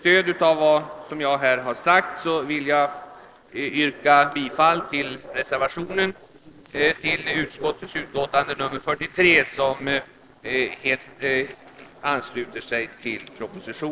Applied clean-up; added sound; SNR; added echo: neural separator model SepFormer DNS4.